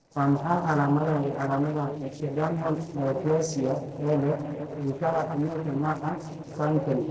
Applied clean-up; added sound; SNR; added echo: neural separator model SepFormer DNS4.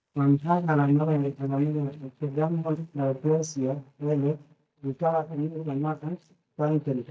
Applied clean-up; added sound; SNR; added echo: neural mask model DeepFilterNet 3.